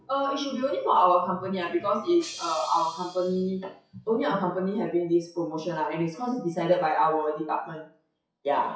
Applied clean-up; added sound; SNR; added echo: classical method WPE with log-MMSE.